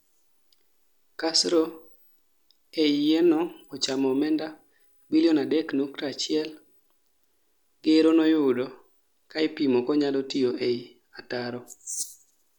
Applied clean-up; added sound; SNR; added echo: none; none; none; none.